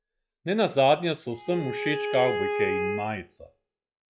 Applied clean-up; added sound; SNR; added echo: classical method log-MMSE.